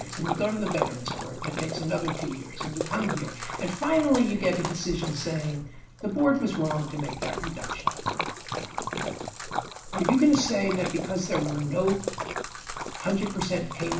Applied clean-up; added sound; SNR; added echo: none; Splash, splatter; 6 dB; reverberation time 0.3 s.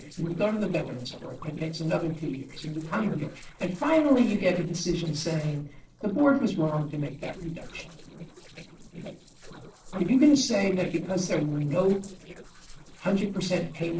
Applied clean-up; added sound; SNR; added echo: neural separator model SepFormer DNS4.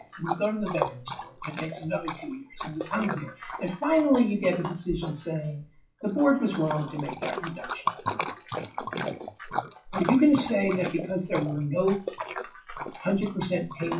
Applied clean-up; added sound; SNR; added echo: classical method WPE with log-MMSE.